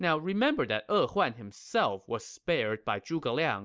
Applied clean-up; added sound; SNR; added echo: none; none; none; none.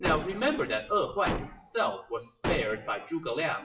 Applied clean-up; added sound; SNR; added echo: classical method WPE with log-MMSE.